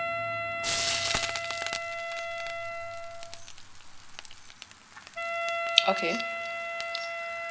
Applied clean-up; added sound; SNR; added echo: none; Wind instrument, woodwind instrument + Frying (food); -4 dB; none.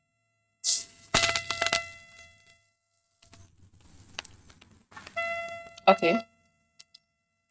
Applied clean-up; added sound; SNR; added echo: neural mask model RNNoise.